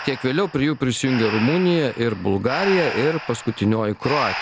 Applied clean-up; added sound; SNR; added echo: none; Breathing; 10 dB; none.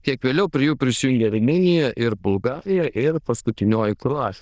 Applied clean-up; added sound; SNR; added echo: neural diffusion model UNIVERSE++.